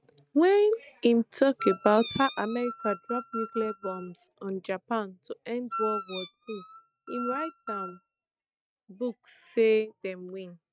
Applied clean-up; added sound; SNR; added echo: neural mask model RNNoise.